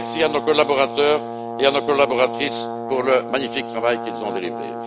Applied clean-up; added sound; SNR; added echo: none; Brass instrument; 8 dB; none.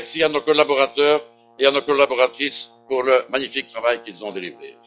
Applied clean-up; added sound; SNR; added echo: classical method log-MMSE.